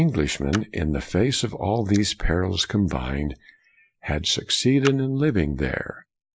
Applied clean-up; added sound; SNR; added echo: neural mask model Resemble Enhance denoiser.